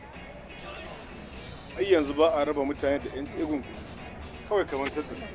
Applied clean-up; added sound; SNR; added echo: none; Crowd; 11 dB; none.